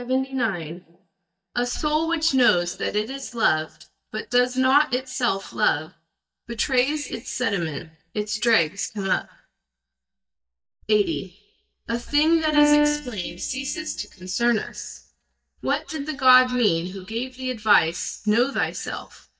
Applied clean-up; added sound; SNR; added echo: neural mask model DeepFilterNet 3.